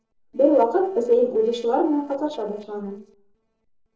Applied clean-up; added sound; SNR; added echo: neural separator model SepFormer DNS4.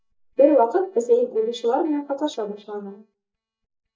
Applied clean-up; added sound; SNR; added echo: neural mask model DeepFilterNet 3.